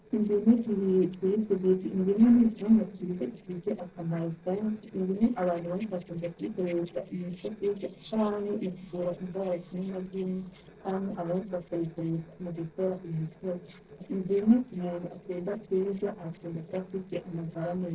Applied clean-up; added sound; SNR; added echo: neural separator model SepFormer DNS4.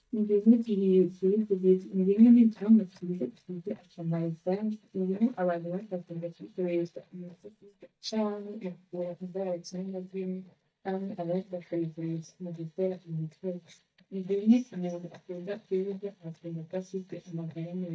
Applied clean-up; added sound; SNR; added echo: neural mask model DeepFilterNet 3.